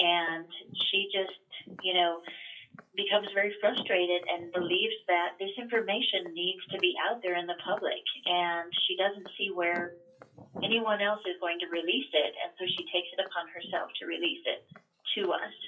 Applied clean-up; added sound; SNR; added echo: classical method WPE with log-MMSE.